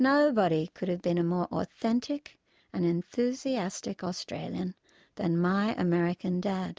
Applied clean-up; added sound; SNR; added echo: none; none; none; none.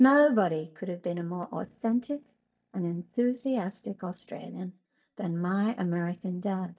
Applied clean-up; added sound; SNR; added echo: neural mask model DeepFilterNet 3.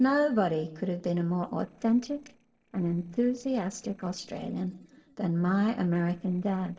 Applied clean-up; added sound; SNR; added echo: neural separator model SepFormer DNS4.